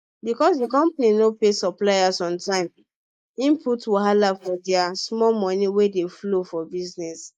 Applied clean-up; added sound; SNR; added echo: neural mask model Resemble Enhance denoiser.